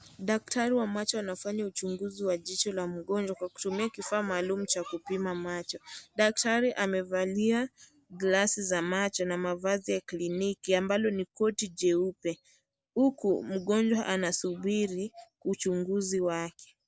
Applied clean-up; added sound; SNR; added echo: none; none; none; none.